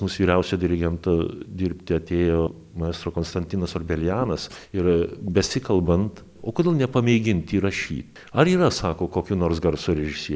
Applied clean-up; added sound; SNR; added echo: none; none; none; none.